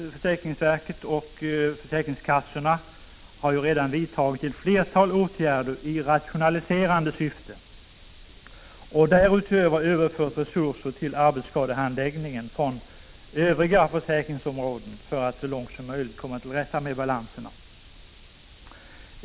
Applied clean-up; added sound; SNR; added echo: none; none; none; none.